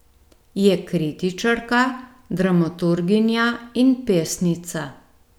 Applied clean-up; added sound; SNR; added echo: none; none; none; none.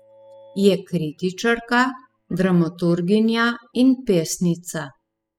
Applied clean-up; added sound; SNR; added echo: classical method spectral subtraction.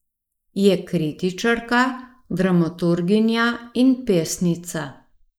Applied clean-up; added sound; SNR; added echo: neural mask model Resemble Enhance denoiser.